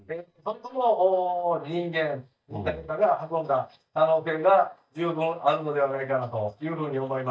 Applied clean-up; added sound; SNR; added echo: neural mask model DeepFilterNet 3.